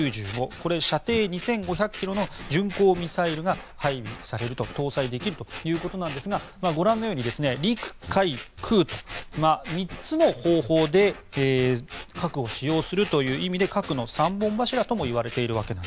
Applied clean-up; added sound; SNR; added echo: none; Scissors; 14 dB; none.